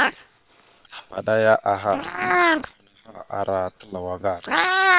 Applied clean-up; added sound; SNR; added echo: neural separator model SepFormer WHAM!.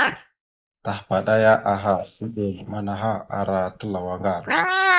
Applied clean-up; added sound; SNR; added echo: neural mask model Resemble Enhance denoiser.